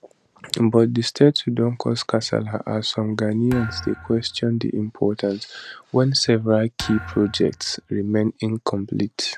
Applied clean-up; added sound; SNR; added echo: none; Thump, thud; 17 dB; none.